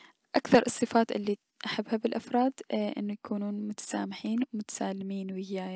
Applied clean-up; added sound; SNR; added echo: none; none; none; none.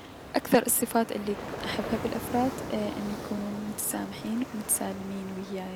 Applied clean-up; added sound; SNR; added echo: none; Ocean; 9 dB; none.